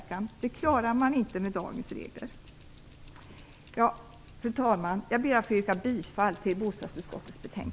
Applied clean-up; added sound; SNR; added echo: none; Keys jangling; 16 dB; none.